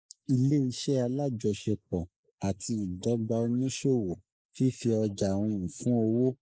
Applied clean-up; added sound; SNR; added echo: neural mask model Resemble Enhance denoiser.